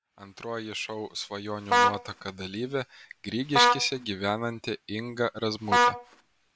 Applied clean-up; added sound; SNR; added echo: none; Vehicle horn, car horn, honking; -4 dB; none.